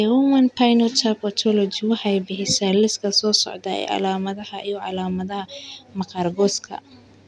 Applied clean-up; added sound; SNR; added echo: none; none; none; none.